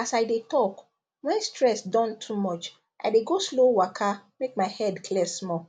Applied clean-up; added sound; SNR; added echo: none; none; none; none.